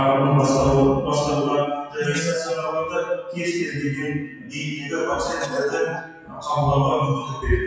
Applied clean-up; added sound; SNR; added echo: classical method WPE with log-MMSE.